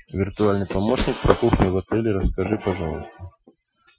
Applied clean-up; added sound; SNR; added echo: classical method Wiener filter.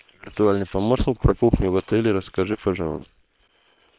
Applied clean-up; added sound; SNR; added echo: neural separator model SepFormer WHAM!.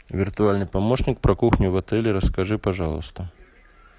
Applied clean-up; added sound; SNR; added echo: none; none; none; none.